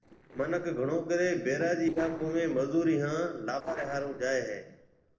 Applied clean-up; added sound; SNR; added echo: neural separator model SepFormer DNS4.